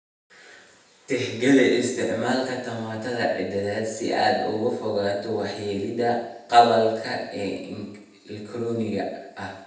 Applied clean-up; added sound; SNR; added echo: none; none; none; reverberation time 0.8 s.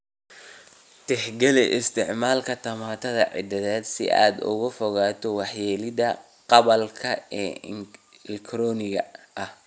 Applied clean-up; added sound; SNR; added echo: none; none; none; none.